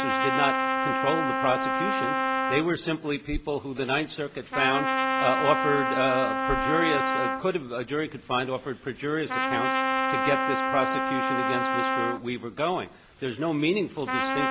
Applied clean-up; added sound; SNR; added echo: none; Trumpet; -1 dB; none.